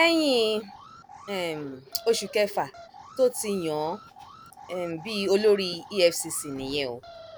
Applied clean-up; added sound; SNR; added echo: none; Alarm; 20 dB; none.